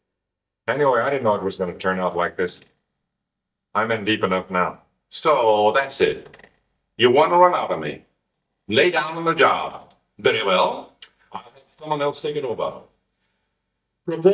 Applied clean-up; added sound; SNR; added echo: neural mask model DeepFilterNet 3.